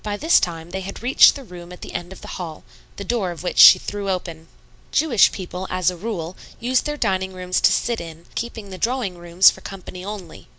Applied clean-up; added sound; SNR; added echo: none; none; none; none.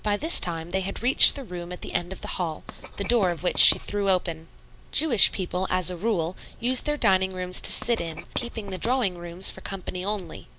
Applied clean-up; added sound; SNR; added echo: none; Writing; 19 dB; none.